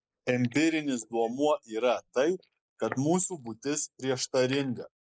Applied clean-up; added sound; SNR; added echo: neural mask model Resemble Enhance denoiser.